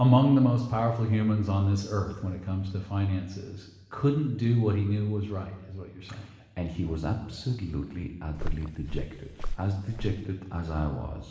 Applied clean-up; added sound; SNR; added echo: none; Walk, footsteps; 5 dB; reverberation time 1.4 s.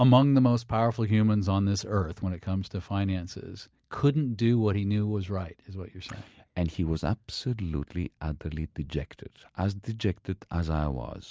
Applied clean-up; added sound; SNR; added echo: none; none; none; none.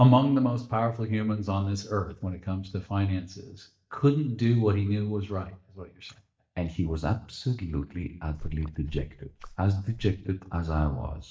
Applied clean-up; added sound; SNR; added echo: neural mask model DeepFilterNet 3.